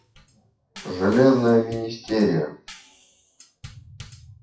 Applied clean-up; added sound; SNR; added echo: classical method WPE with log-MMSE.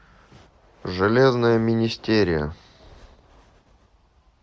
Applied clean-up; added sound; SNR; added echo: none; none; none; none.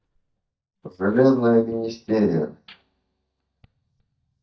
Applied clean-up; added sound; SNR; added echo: neural mask model DeepFilterNet 3.